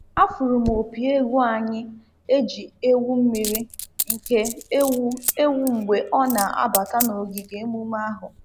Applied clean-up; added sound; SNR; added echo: none; Coin (dropping); 9 dB; none.